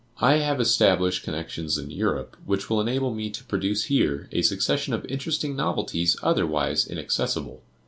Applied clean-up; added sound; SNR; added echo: none; none; none; none.